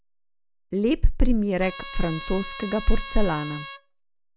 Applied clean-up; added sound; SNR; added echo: none; Trumpet; 15 dB; none.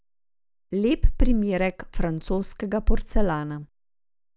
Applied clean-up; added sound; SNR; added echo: none; none; none; none.